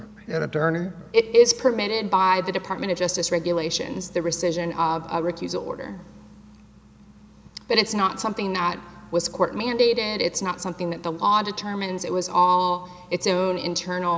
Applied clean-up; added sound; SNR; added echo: none; none; none; none.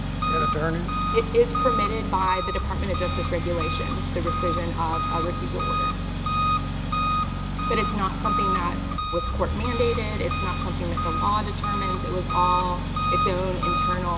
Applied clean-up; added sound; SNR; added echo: none; Engine; -3 dB; none.